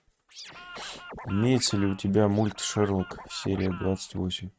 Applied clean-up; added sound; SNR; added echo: neural mask model RNNoise.